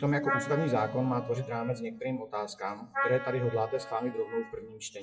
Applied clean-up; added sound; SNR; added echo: classical method WPE with log-MMSE.